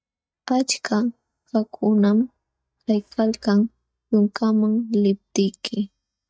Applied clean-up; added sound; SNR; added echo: neural mask model DeepFilterNet 3.